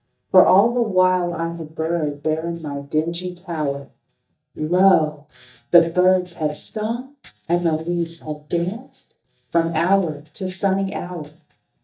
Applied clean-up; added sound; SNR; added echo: neural mask model DeepFilterNet 3.